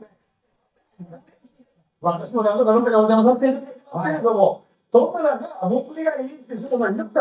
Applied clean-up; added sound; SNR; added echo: neural mask model DeepFilterNet 3.